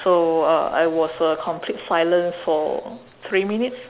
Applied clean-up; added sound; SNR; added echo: none; none; none; none.